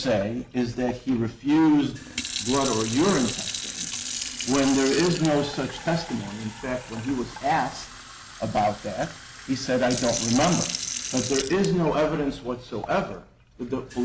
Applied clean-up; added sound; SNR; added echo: none; Fill (with liquid) / Sink (filling or washing); 10 dB; none.